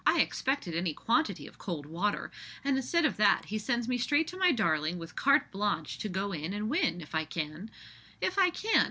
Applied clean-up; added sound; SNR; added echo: none; none; none; none.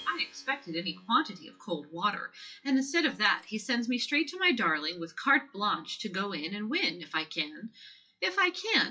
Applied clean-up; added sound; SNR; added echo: classical method WPE with log-MMSE.